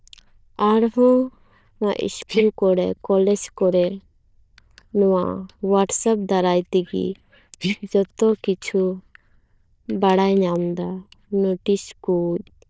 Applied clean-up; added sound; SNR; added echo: neural diffusion model UNIVERSE++.